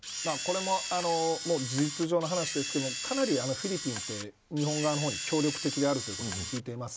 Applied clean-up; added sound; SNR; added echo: none; Camera; 5 dB; none.